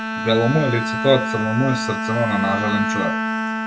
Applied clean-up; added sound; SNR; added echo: none; Bowed string instrument; 2 dB; none.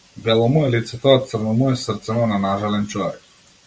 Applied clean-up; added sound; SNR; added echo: none; none; none; none.